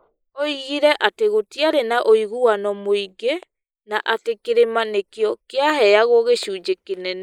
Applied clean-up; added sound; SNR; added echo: neural mask model Resemble Enhance denoiser.